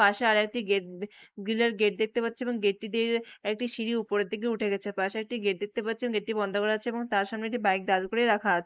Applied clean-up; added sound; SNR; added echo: neural mask model Resemble Enhance denoiser.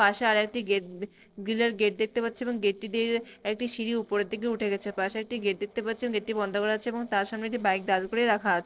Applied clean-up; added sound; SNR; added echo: neural separator model SepFormer DNS4.